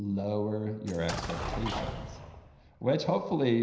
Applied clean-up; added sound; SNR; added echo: none; Explosion; 7 dB; reverberation time 0.9 s.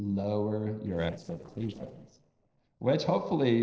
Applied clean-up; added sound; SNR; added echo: neural separator model SepFormer DNS4.